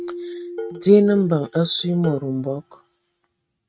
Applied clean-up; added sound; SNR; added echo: neural mask model RNNoise.